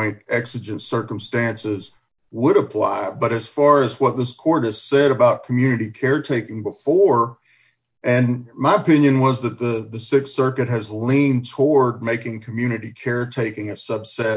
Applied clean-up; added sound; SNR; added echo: none; none; none; none.